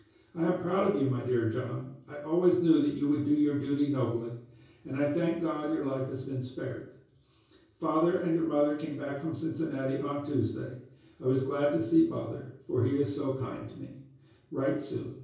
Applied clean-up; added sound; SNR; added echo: none; none; none; reverberation time 0.6 s.